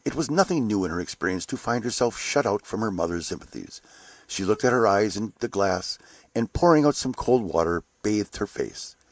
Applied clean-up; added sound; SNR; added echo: neural mask model Resemble Enhance denoiser.